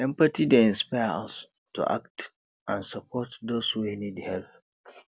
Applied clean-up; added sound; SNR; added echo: none; none; none; none.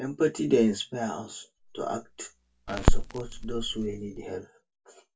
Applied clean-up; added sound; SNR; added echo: none; Crackle; -4 dB; reverberation time 0.1 s.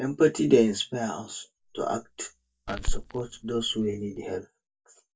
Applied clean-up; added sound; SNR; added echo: neural mask model DeepFilterNet 3.